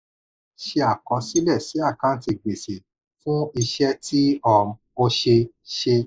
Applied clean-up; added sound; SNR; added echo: neural mask model Resemble Enhance denoiser.